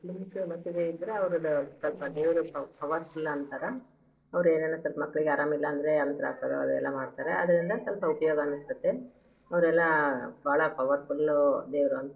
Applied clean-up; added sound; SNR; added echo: neural separator model SepFormer DNS4.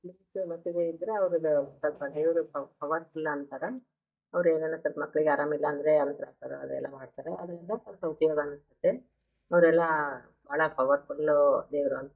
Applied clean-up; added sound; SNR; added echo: neural mask model DeepFilterNet 3.